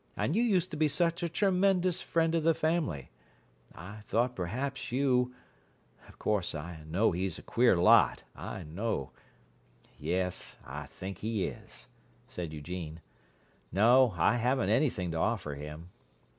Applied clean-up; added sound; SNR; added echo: none; none; none; none.